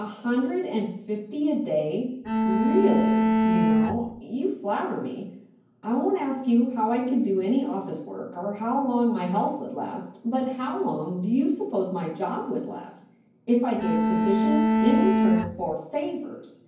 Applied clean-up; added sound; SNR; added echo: none; Bowed string instrument; -5 dB; reverberation time 0.9 s.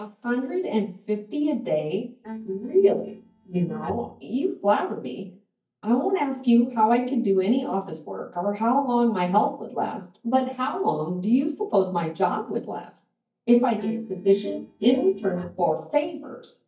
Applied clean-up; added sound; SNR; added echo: neural mask model DeepFilterNet 3.